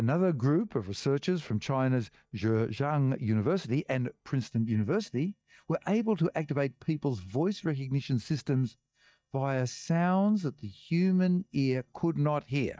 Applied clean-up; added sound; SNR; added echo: neural mask model DeepFilterNet 3.